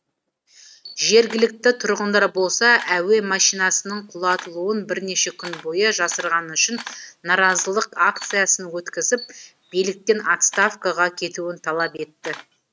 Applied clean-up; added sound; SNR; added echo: neural mask model RNNoise.